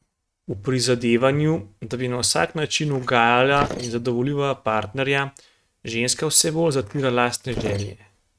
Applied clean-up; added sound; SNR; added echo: neural mask model RNNoise.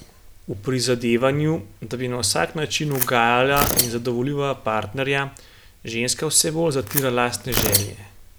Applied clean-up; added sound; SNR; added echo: none; Tearing; 7 dB; none.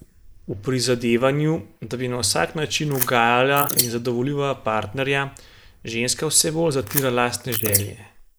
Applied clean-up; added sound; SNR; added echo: neural mask model Resemble Enhance denoiser.